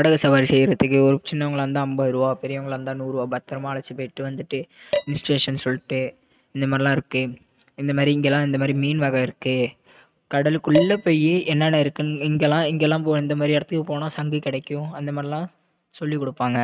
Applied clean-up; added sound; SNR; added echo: neural mask model RNNoise.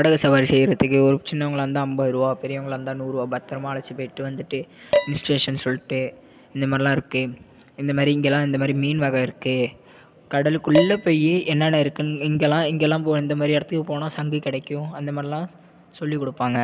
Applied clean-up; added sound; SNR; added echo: none; Dishes, pots, and pans; 7 dB; none.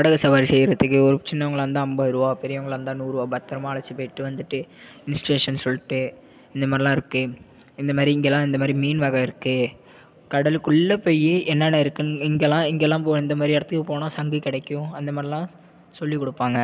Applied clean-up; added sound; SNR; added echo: none; none; none; none.